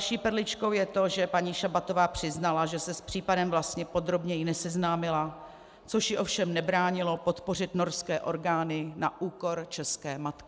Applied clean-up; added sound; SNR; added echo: none; none; none; none.